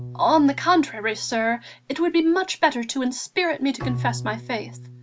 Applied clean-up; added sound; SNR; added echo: none; Bowed string instrument; 14 dB; none.